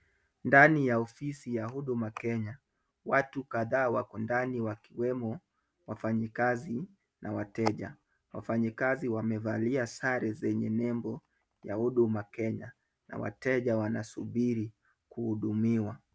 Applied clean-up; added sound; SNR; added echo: none; none; none; none.